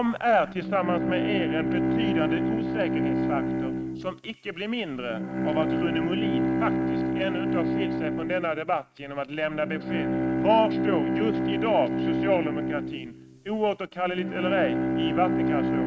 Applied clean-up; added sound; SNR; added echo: neural mask model RNNoise.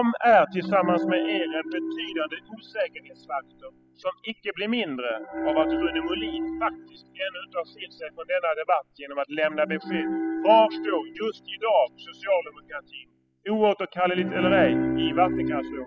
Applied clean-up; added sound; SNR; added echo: classical method spectral subtraction.